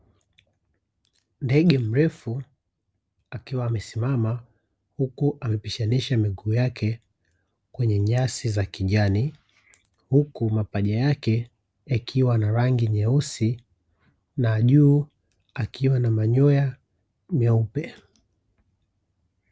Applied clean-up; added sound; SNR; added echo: none; none; none; none.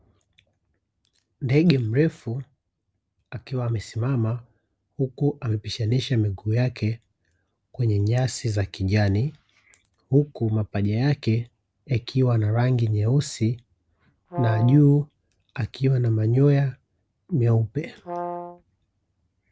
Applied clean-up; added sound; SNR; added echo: none; Brass instrument; 11 dB; none.